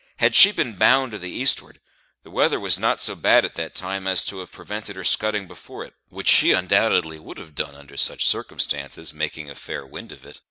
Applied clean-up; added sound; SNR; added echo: none; none; none; none.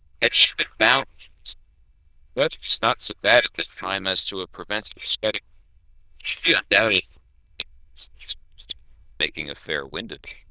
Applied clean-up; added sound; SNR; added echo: neural diffusion model UNIVERSE++.